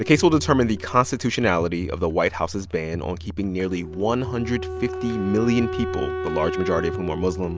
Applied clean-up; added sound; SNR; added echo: none; Wind instrument, woodwind instrument; 9 dB; none.